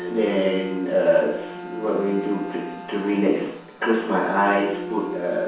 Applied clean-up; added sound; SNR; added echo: none; Bowed string instrument; 12 dB; reverberation time 0.7 s.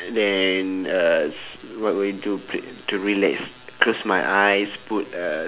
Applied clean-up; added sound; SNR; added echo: none; none; none; none.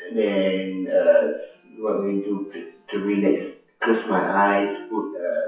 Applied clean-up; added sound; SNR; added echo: classical method WPE with log-MMSE.